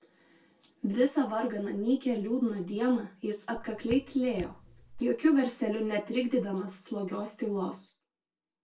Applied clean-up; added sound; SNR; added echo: none; Raindrop / Drip; 14 dB; reverberation time 0.2 s.